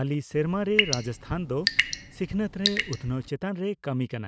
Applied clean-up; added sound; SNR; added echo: none; Drip / Sink (filling or washing) / Water tap, faucet / Water; 1 dB; none.